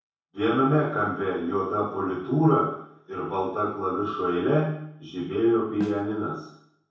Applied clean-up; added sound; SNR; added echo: none; Snare drum; 10 dB; reverberation time 0.7 s.